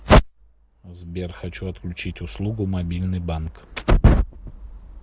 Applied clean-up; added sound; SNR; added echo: none; none; none; none.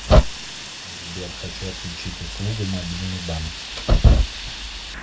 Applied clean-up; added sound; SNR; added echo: none; Fire; 13 dB; reverberation time 0.2 s.